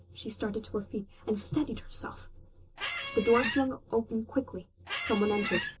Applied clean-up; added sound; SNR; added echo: none; Squeak; 3 dB; reverberation time 0.2 s.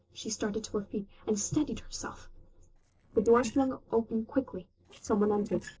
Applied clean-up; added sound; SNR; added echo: neural separator model SepFormer DNS4.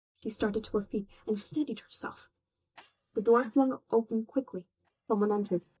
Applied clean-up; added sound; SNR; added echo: neural mask model DeepFilterNet 3.